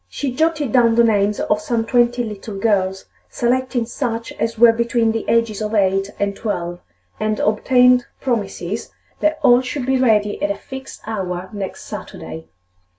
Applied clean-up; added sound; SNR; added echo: none; none; none; none.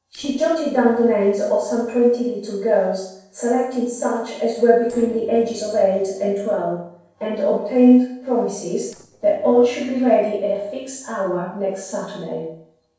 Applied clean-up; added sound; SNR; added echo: neural separator model SepFormer DNS4.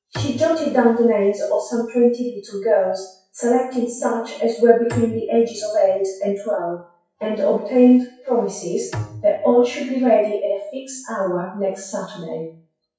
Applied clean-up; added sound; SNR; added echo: classical method WPE with log-MMSE.